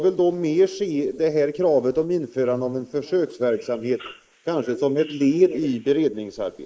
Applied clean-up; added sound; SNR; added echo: neural mask model Resemble Enhance denoiser.